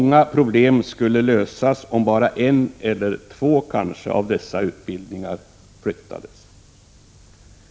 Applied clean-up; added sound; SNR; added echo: none; none; none; none.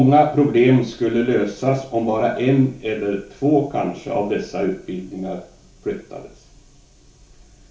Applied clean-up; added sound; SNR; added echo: none; none; none; reverberation time 0.3 s.